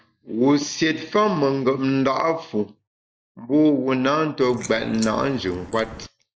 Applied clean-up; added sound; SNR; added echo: neural mask model Resemble Enhance denoiser.